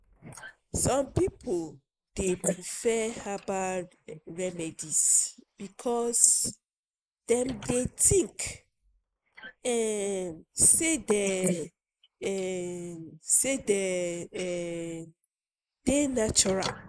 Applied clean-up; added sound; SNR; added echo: neural mask model Resemble Enhance denoiser.